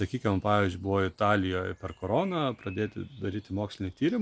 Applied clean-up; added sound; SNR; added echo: none; none; none; none.